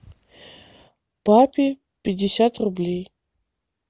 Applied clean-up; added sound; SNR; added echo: none; none; none; none.